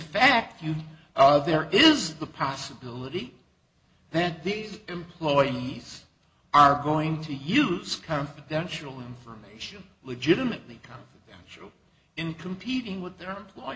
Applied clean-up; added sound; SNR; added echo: none; none; none; none.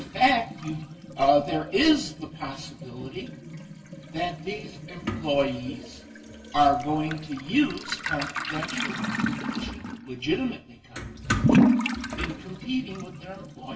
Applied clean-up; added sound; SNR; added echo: none; Toilet flush / Liquid; 2 dB; reverberation time 0.1 s.